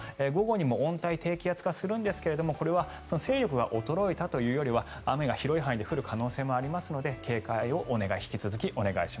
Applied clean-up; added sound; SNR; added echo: none; none; none; none.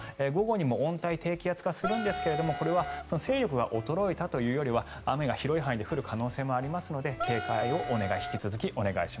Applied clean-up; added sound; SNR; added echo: none; Wind instrument, woodwind instrument; 5 dB; none.